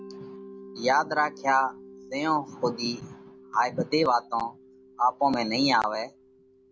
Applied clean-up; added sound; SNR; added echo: none; Mallet percussion; 20 dB; none.